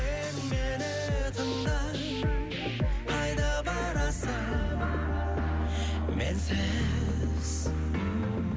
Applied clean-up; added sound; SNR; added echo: none; Brass instrument; 14 dB; none.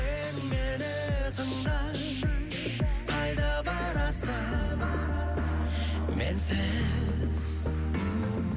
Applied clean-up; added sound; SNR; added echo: none; none; none; none.